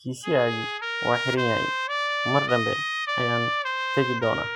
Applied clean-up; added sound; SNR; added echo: classical method Wiener filter.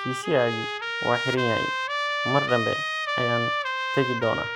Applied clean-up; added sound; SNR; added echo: none; Trumpet; 1 dB; none.